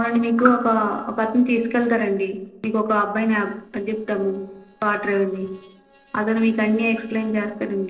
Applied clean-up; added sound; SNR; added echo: neural separator model SepFormer DNS4.